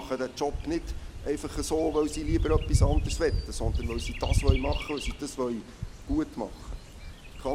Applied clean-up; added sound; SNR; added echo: none; Bird vocalization, bird call, bird song; -1 dB; none.